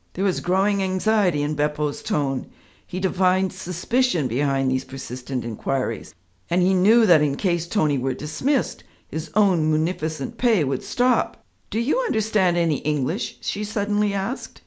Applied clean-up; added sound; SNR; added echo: none; none; none; none.